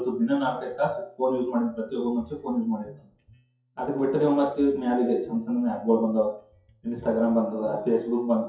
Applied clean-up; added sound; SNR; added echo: classical method WPE with log-MMSE.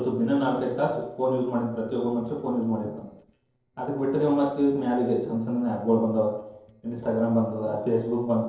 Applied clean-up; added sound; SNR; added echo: neural separator model SepFormer DNS4.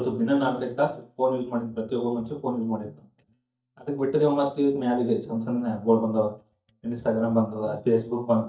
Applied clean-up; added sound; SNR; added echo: neural mask model DeepFilterNet 3.